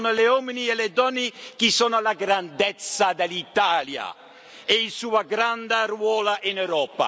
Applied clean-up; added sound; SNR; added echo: none; none; none; none.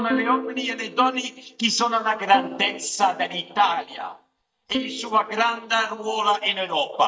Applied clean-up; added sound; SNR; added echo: neural mask model DeepFilterNet 3.